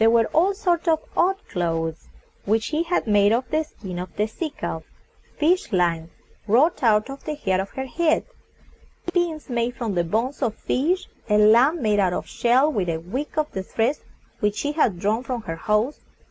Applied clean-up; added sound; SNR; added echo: none; none; none; none.